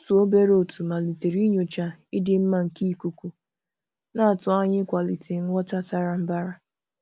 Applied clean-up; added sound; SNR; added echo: none; none; none; none.